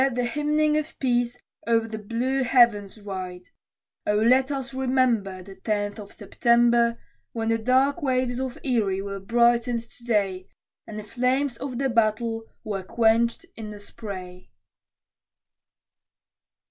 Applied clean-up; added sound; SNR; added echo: none; none; none; none.